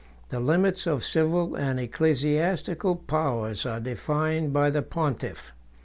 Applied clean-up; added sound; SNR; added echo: none; none; none; none.